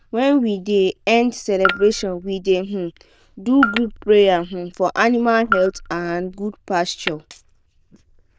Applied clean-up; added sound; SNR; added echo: neural diffusion model UNIVERSE++.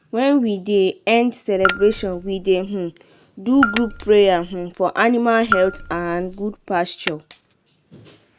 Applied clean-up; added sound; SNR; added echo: none; Raindrop / Drip + Glass; 8 dB; none.